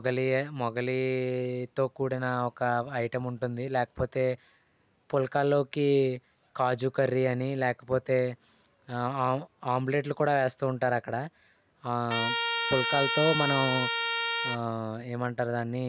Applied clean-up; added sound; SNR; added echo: none; Trumpet; 0 dB; none.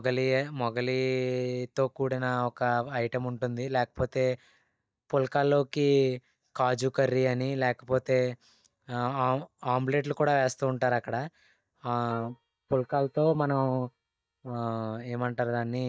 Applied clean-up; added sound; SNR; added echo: neural mask model DeepFilterNet 3.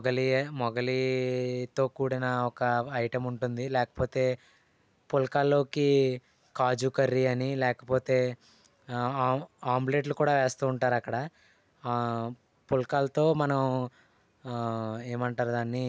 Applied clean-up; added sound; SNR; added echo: none; none; none; none.